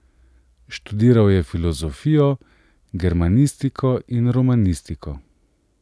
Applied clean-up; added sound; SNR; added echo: none; none; none; none.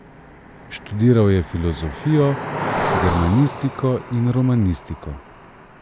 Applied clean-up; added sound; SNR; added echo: none; Cricket; 8 dB; none.